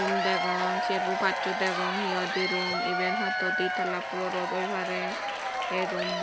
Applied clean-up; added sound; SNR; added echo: none; Applause / Crowd / Cheering; -3 dB; none.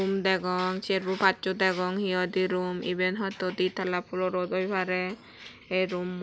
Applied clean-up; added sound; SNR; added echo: none; none; none; none.